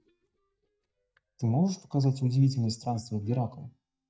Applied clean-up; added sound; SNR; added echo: neural mask model DeepFilterNet 3.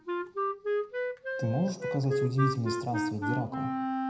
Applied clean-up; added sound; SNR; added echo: none; Wind instrument, woodwind instrument; 0 dB; reverberation time 0.6 s.